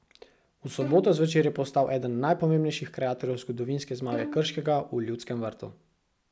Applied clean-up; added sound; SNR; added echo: none; Bowed string instrument; 15 dB; none.